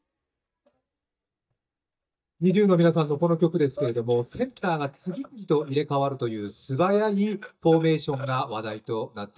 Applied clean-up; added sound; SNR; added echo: neural mask model DeepFilterNet 3.